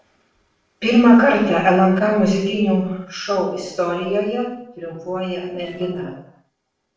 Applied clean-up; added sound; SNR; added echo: neural separator model SepFormer DNS4.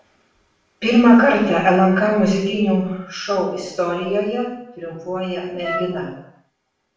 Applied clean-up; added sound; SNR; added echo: none; Wind instrument, woodwind instrument; 10 dB; reverberation time 0.7 s.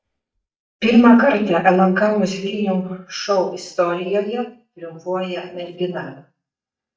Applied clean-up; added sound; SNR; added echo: neural mask model DeepFilterNet 3.